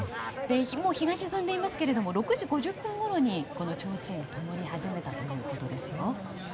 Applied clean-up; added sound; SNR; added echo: none; none; none; none.